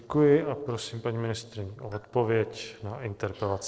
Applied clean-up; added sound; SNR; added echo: neural separator model SepFormer DNS4.